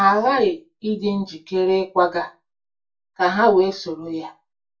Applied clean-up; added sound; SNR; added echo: none; none; none; reverberation time 0.2 s.